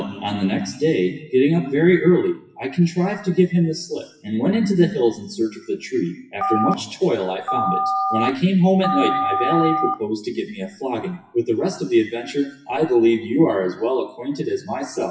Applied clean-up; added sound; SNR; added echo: classical method WPE with log-MMSE.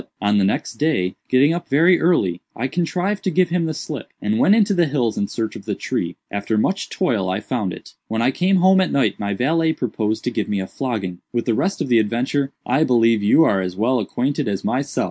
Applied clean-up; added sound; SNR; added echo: none; none; none; none.